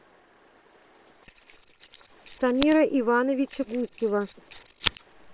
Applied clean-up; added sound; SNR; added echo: neural separator model SepFormer WHAM!.